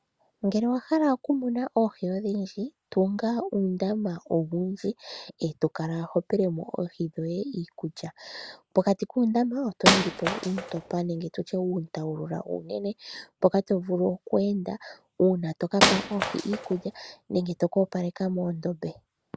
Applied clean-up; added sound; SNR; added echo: none; Wood; 0 dB; none.